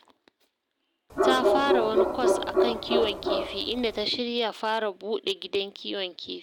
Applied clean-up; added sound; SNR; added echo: none; Bark; -5 dB; none.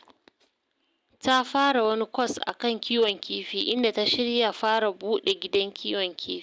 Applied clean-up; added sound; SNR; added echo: none; none; none; none.